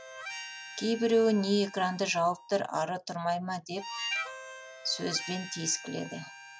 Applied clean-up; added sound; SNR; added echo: none; Harmonica; 11 dB; none.